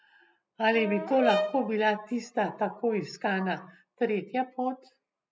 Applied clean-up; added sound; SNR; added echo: none; Brass instrument; 4 dB; none.